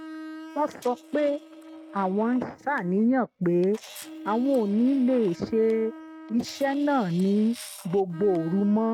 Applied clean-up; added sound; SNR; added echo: neural mask model RNNoise.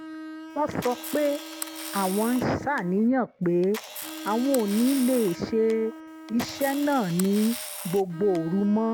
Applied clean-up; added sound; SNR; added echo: none; Camera + Bowed string instrument; 12 dB; none.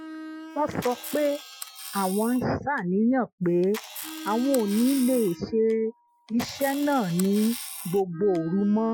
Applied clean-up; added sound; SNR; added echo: classical method Wiener filter.